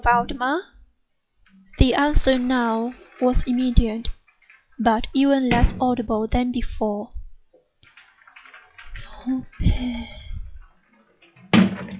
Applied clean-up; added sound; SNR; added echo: classical method log-MMSE.